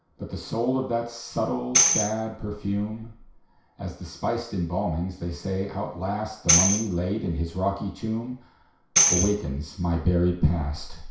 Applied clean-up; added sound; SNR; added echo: none; Tambourine; -1 dB; reverberation time 0.6 s.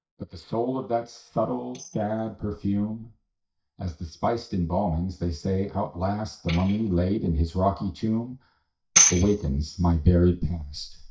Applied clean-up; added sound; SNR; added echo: neural mask model DeepFilterNet 3.